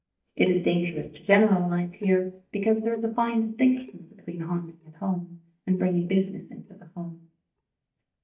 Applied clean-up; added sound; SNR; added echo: neural mask model DeepFilterNet 3.